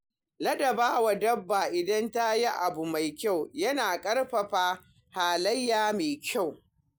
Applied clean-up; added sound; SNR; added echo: none; none; none; none.